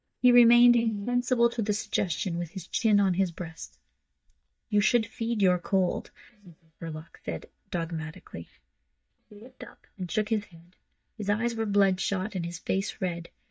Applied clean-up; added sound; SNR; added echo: neural mask model DeepFilterNet 3.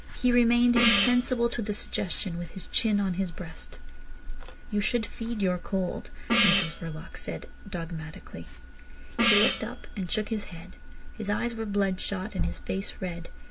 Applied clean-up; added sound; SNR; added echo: none; Gong; 0 dB; none.